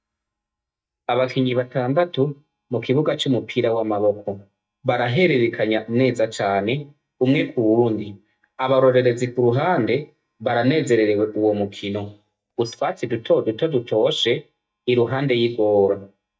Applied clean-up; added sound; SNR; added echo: neural mask model DeepFilterNet 3.